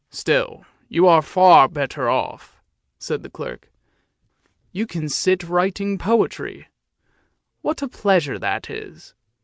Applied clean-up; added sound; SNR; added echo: none; none; none; none.